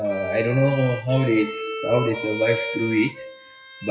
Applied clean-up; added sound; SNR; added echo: classical method WPE with log-MMSE.